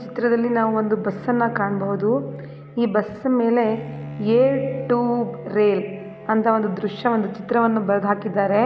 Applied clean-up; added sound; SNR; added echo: none; Bowed string instrument; 15 dB; none.